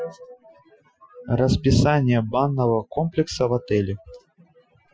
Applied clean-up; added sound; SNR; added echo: classical method Wiener filter.